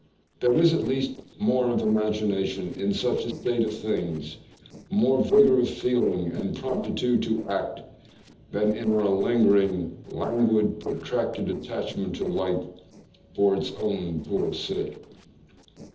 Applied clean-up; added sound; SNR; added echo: neural separator model SepFormer DNS4.